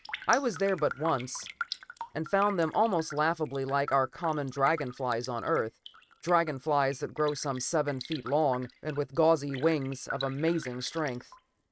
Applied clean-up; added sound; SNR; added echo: neural mask model RNNoise.